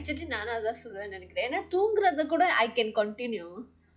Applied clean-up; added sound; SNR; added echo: classical method log-MMSE.